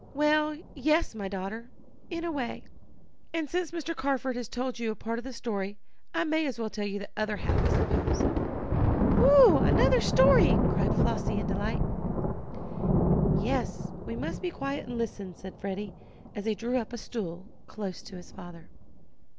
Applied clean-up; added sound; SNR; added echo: none; Thunder; 0 dB; none.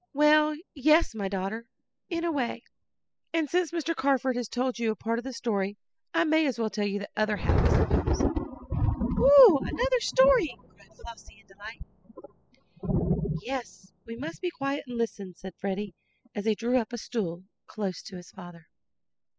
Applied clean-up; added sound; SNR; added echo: classical method spectral subtraction.